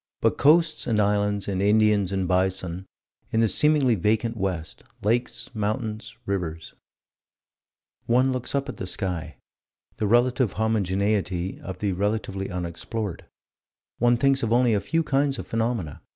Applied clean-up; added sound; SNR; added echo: none; none; none; none.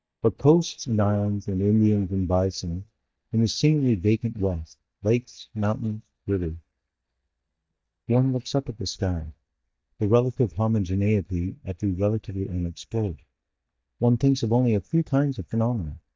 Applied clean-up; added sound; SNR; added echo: neural mask model DeepFilterNet 3.